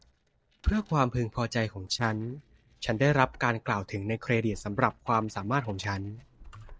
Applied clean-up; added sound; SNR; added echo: neural separator model SepFormer DNS4.